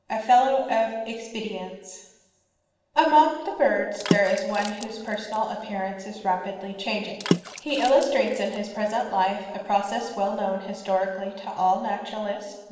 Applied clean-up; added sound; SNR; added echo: none; Water / Splash, splatter; 8 dB; reverberation time 1.1 s.